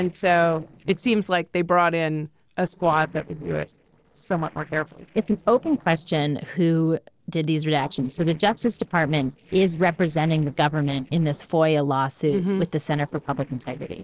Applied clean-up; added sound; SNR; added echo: neural separator model SepFormer DNS4.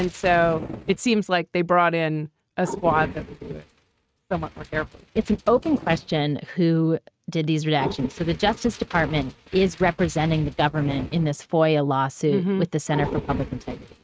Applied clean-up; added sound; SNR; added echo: neural mask model RNNoise.